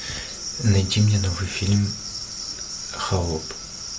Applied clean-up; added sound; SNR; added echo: none; none; none; none.